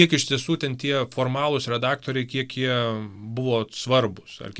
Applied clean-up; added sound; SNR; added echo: none; none; none; none.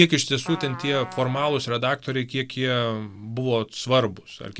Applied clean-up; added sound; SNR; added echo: none; Trumpet; 15 dB; none.